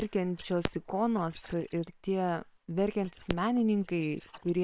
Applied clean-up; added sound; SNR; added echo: neural separator model SepFormer WHAM!.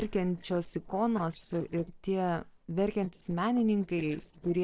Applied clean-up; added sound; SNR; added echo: neural separator model SepFormer DNS4.